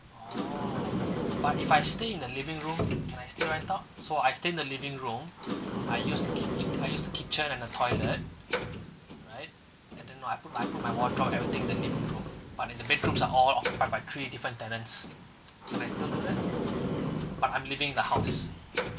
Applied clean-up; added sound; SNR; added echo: none; Sliding door; 3 dB; none.